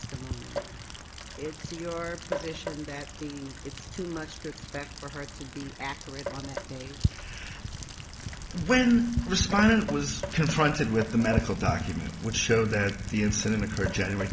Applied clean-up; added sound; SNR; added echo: none; Rain; 7 dB; none.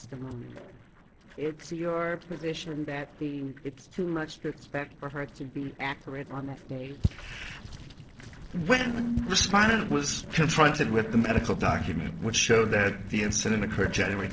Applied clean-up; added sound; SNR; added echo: neural separator model SepFormer DNS4.